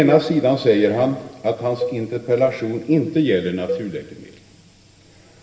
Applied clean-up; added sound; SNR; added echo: none; Cowbell; 13 dB; reverberation time 1.1 s.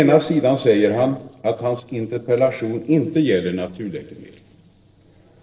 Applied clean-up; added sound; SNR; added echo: neural separator model SepFormer DNS4.